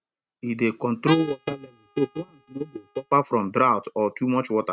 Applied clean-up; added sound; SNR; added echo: neural mask model RNNoise.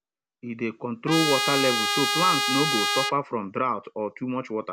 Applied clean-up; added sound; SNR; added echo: none; Trumpet; -2 dB; none.